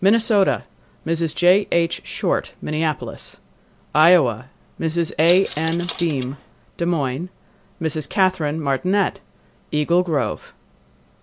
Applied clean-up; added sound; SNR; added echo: none; Coin (dropping); 14 dB; none.